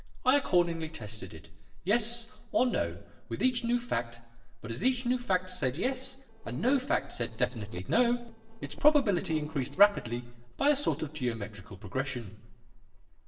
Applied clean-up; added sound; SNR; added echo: neural separator model SepFormer DNS4.